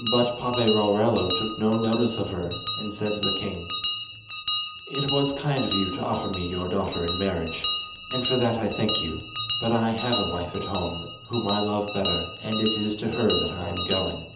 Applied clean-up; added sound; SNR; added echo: none; Bell; 0 dB; reverberation time 1.2 s.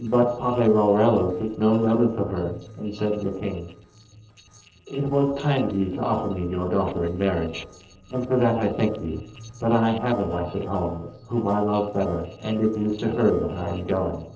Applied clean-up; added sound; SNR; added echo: neural separator model SepFormer DNS4.